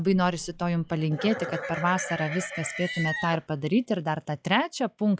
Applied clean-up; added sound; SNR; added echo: classical method log-MMSE.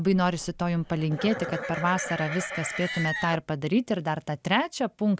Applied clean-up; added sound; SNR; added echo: none; Livestock, farm animals, working animals; 8 dB; none.